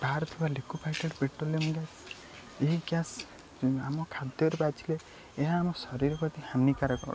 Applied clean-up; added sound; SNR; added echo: none; none; none; none.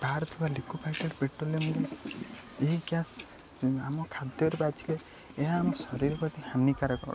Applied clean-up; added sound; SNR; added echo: none; Toilet flush; 11 dB; none.